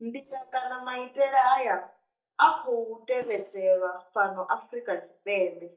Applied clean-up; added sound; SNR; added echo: neural mask model DeepFilterNet 3.